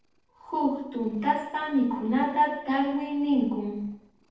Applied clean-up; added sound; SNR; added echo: neural separator model SepFormer DNS4.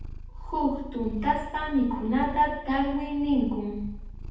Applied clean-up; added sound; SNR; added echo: none; Purr; 10 dB; reverberation time 0.8 s.